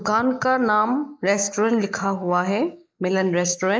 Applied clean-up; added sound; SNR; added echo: neural mask model Resemble Enhance denoiser.